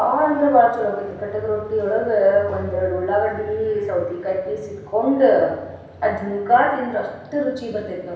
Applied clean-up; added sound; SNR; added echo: none; none; none; reverberation time 0.9 s.